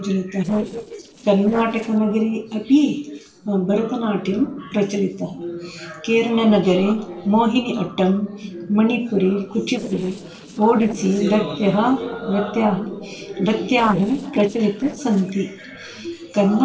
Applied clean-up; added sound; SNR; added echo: neural separator model SepFormer DNS4.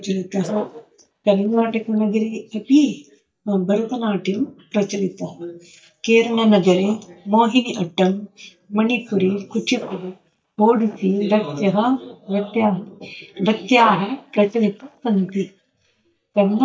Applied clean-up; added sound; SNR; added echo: neural mask model DeepFilterNet 3.